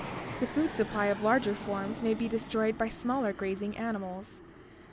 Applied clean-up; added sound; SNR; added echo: none; Fixed-wing aircraft, airplane; 10 dB; none.